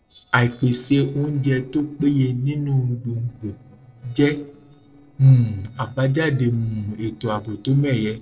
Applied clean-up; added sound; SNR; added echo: neural separator model SepFormer DNS4.